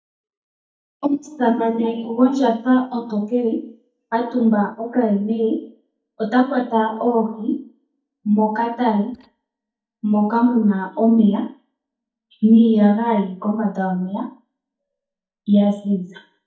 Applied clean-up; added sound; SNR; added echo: neural mask model DeepFilterNet 3.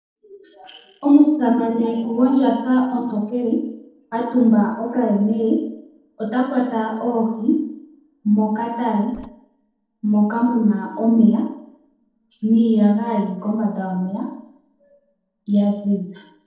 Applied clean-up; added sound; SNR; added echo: neural separator model SepFormer DNS4.